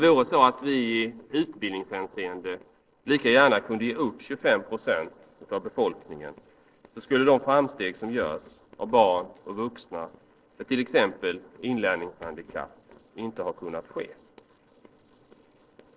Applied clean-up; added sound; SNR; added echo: neural separator model SepFormer DNS4.